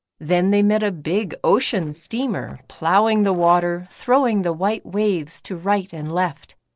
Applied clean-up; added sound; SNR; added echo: neural separator model SepFormer DNS4.